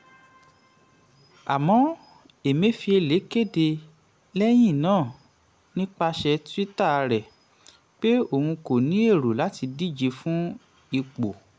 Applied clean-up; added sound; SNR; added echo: none; none; none; none.